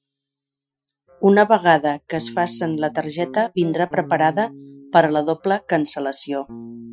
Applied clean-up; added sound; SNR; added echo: classical method Wiener filter.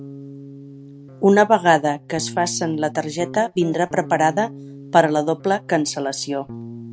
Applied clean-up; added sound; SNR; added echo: none; Guitar; 16 dB; none.